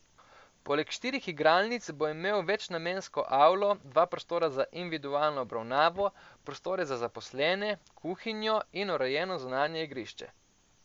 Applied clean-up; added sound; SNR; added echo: none; none; none; none.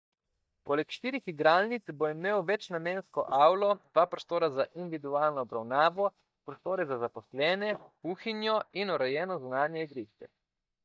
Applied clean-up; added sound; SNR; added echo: neural mask model DeepFilterNet 3.